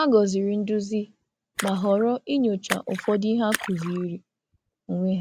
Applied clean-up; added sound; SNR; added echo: none; Splash, splatter; 13 dB; none.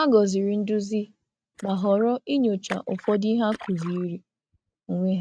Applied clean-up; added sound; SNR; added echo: neural mask model RNNoise.